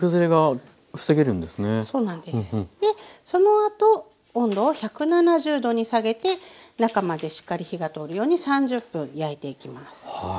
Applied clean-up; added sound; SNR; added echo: none; none; none; none.